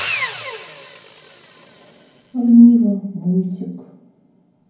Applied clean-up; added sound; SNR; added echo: none; Sawing; 14 dB; reverberation time 0.9 s.